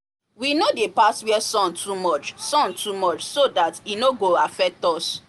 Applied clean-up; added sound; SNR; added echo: none; none; none; none.